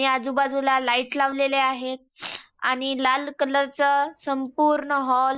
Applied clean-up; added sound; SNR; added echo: neural mask model Resemble Enhance denoiser.